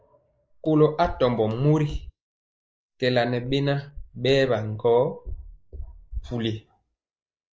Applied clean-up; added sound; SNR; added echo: neural mask model Resemble Enhance denoiser.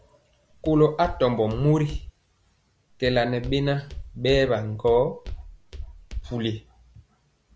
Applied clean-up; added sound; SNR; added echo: none; Walk, footsteps; 11 dB; none.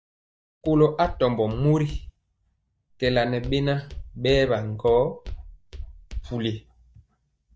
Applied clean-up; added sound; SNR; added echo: neural mask model DeepFilterNet 3.